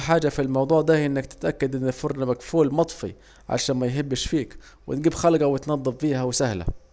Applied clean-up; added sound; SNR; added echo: none; none; none; none.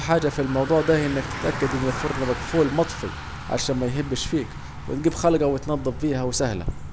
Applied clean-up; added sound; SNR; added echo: none; Bicycle; 8 dB; none.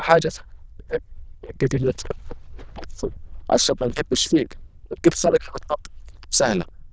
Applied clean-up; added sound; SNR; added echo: neural diffusion model UNIVERSE++.